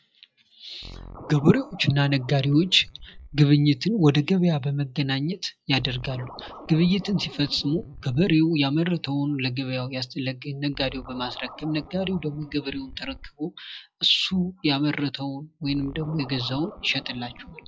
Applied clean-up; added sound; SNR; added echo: classical method log-MMSE.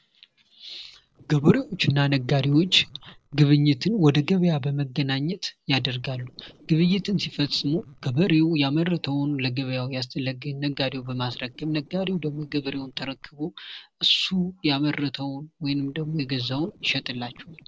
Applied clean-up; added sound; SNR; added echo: neural separator model SepFormer DNS4.